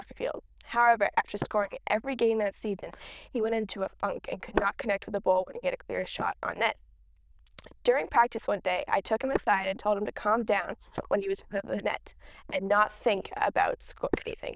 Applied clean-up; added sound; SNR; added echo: neural diffusion model UNIVERSE++.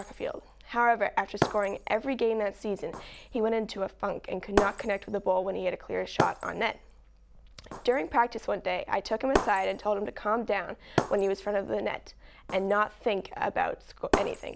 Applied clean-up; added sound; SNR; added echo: none; Shatter; 7 dB; none.